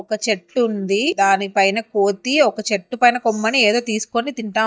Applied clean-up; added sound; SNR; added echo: neural mask model DeepFilterNet 3.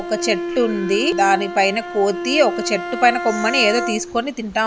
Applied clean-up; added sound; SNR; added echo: none; Bowed string instrument; 7 dB; none.